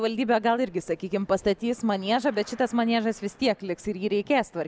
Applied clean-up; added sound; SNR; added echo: none; none; none; none.